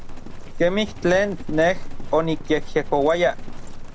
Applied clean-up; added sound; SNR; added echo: none; Livestock, farm animals, working animals; 6 dB; none.